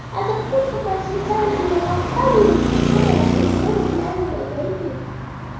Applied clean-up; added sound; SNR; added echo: none; Traffic noise, roadway noise; -1 dB; reverberation time 1.1 s.